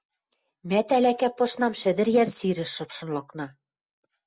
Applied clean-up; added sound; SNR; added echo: none; none; none; none.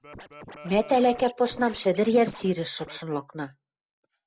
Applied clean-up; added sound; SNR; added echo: none; Scratching (performance technique); 19 dB; none.